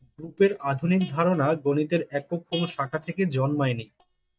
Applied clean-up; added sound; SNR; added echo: neural mask model DeepFilterNet 3.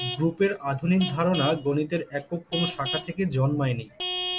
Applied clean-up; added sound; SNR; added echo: none; Vehicle horn, car horn, honking / Truck; 9 dB; none.